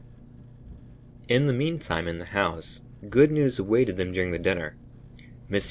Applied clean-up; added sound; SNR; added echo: none; Engine; 19 dB; none.